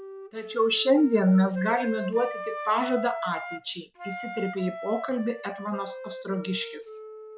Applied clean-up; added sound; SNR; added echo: none; Wind instrument, woodwind instrument; 10 dB; none.